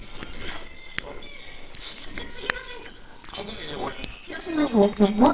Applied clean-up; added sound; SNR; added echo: neural separator model SepFormer WHAMR!.